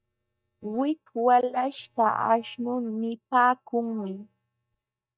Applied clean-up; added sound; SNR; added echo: neural mask model DeepFilterNet 3.